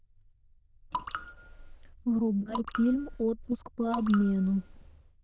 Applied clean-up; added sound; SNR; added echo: neural diffusion model UNIVERSE++.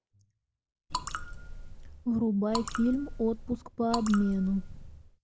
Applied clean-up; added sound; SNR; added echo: none; Raindrop / Drip; 8 dB; none.